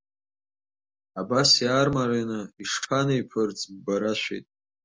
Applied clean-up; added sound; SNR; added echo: none; none; none; none.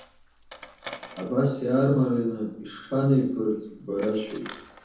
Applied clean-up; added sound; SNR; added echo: none; Coin (dropping); 18 dB; reverberation time 0.7 s.